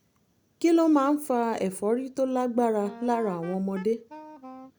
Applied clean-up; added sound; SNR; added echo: none; Wind instrument, woodwind instrument; 18 dB; none.